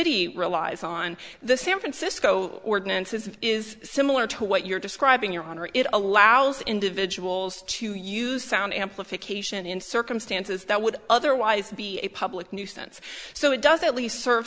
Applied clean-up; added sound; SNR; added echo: none; none; none; none.